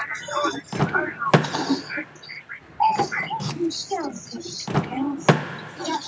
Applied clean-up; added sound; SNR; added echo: none; Door / Car; 0 dB; none.